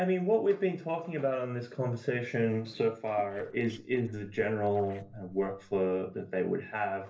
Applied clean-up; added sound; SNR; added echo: neural separator model SepFormer DNS4.